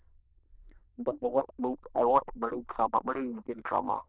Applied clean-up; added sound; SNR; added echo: neural diffusion model UNIVERSE++.